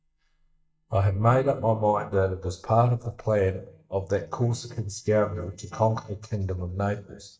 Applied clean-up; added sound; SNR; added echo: neural mask model DeepFilterNet 3.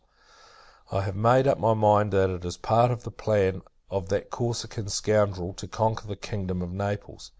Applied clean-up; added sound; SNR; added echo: none; none; none; none.